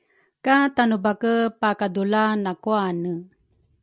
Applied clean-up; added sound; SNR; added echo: none; none; none; none.